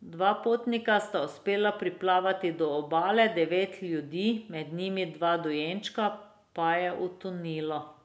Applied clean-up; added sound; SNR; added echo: none; none; none; none.